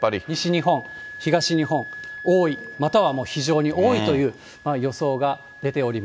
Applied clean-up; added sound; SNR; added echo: none; Wind instrument, woodwind instrument; 17 dB; none.